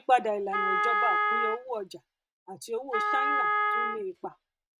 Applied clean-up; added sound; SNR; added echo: neural mask model RNNoise.